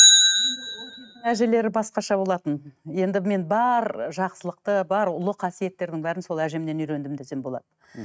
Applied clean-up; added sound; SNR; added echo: neural mask model RNNoise.